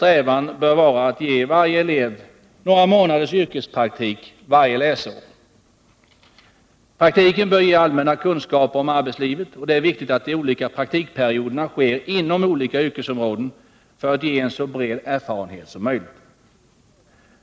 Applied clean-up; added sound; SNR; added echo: none; none; none; none.